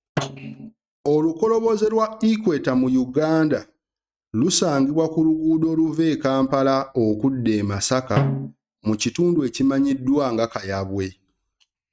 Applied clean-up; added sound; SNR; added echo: neural mask model RNNoise.